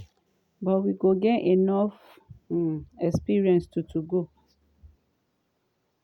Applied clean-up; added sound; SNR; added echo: none; none; none; none.